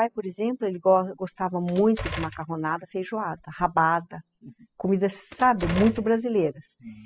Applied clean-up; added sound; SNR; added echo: classical method spectral subtraction.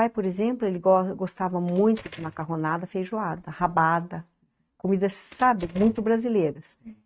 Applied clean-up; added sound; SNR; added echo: neural mask model RNNoise.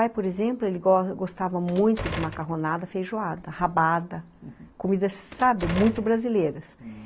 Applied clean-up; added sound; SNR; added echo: none; Door; 11 dB; none.